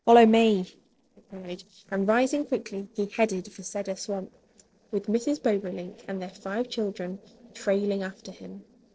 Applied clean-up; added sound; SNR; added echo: neural separator model SepFormer DNS4.